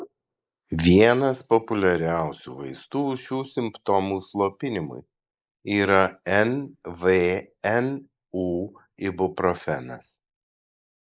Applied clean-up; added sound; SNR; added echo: neural mask model Resemble Enhance denoiser.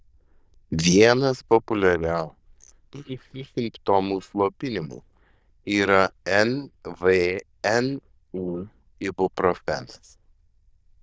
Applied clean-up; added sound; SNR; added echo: neural diffusion model UNIVERSE++.